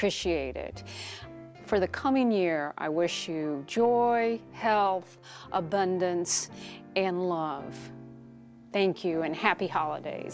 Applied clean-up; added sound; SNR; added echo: none; none; none; none.